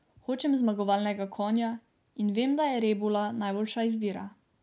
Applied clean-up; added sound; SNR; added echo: none; none; none; none.